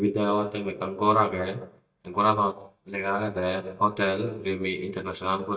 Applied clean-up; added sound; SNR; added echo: neural mask model DeepFilterNet 3.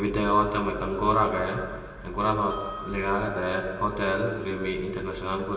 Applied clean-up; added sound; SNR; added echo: none; Harp; 16 dB; reverberation time 2.5 s.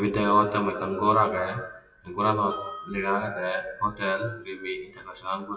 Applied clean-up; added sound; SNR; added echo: classical method WPE with log-MMSE.